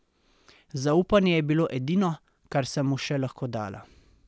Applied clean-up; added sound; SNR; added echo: none; none; none; none.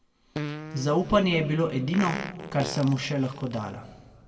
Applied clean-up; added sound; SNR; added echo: none; Fart; 11 dB; reverberation time 1.2 s.